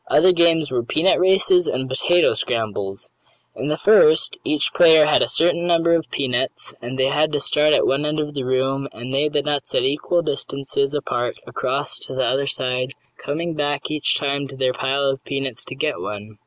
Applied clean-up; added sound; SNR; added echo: none; none; none; none.